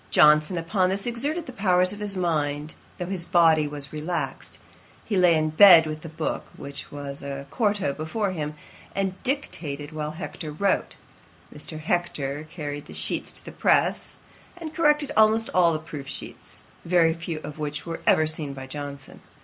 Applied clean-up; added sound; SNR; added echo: none; none; none; none.